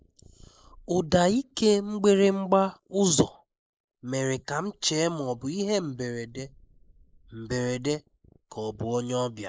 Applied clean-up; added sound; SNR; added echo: neural mask model Resemble Enhance denoiser.